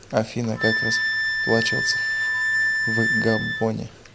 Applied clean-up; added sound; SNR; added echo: none; Wind instrument, woodwind instrument; -2 dB; none.